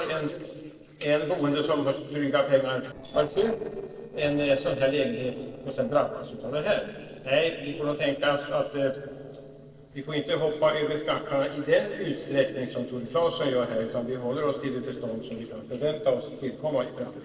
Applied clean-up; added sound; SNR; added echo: neural separator model SepFormer DNS4.